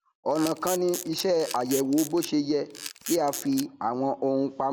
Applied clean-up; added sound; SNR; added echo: none; Camera; 11 dB; none.